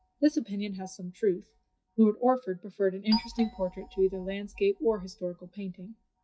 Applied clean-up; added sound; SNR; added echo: classical method WPE with log-MMSE.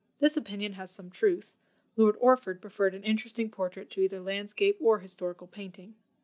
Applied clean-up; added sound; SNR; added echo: none; none; none; none.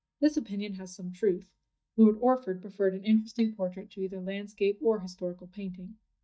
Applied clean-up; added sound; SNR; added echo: neural mask model DeepFilterNet 3.